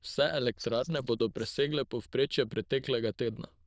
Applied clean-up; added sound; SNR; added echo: neural diffusion model UNIVERSE++.